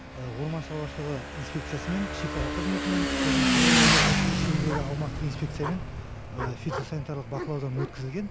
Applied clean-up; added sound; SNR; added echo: none; Motorcycle / Engine; -4 dB; none.